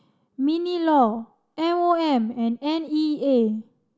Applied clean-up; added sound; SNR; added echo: none; none; none; none.